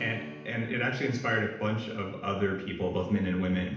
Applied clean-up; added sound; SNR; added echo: none; Strum; 19 dB; reverberation time 0.8 s.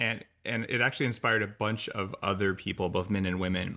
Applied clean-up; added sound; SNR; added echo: none; none; none; none.